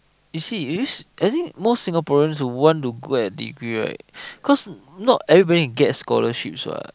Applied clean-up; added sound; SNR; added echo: none; none; none; none.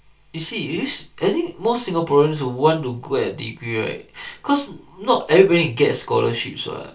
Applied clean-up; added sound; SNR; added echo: none; none; none; reverberation time 0.3 s.